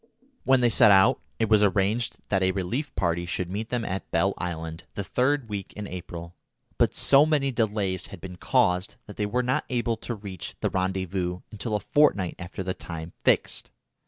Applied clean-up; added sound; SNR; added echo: none; none; none; none.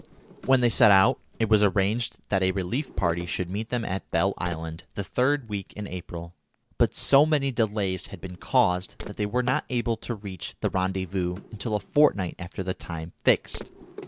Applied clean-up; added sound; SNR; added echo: none; Crack + Drawer open or close; 19 dB; none.